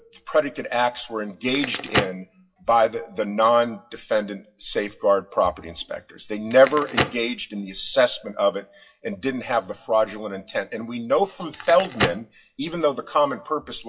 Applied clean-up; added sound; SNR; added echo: classical method WPE with log-MMSE.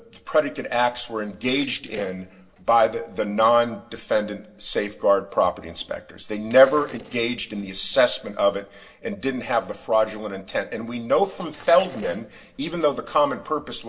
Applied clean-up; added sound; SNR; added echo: neural separator model SepFormer DNS4.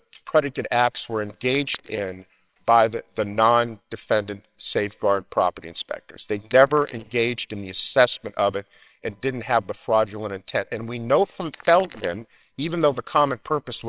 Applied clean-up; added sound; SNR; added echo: neural separator model SepFormer WHAMR!.